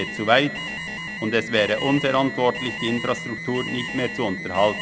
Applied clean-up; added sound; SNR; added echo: none; Alarm; 8 dB; none.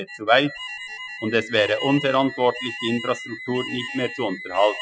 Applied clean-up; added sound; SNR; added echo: classical method Wiener filter.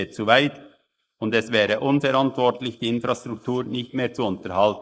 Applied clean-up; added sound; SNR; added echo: neural mask model Resemble Enhance denoiser.